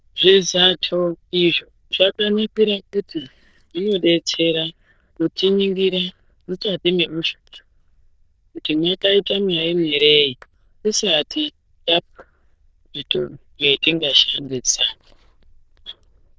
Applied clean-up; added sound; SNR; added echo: neural diffusion model UNIVERSE++.